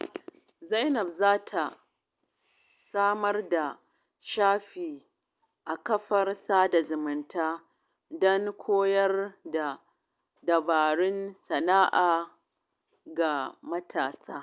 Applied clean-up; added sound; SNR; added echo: none; none; none; none.